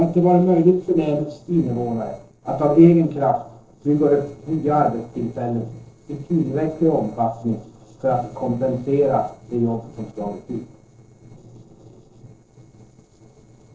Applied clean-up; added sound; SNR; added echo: neural separator model SepFormer DNS4.